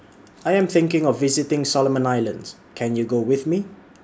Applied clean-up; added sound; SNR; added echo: none; none; none; none.